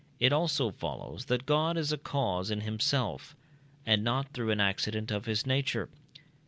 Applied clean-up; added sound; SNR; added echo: none; none; none; none.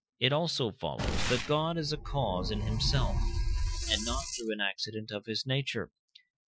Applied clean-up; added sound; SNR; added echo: classical method Wiener filter.